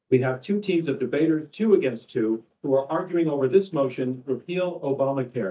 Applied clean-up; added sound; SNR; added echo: neural mask model DeepFilterNet 3.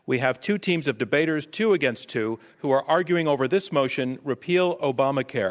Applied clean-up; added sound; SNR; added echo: none; none; none; none.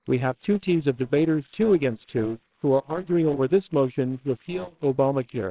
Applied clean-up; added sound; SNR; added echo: neural separator model SepFormer WHAMR!.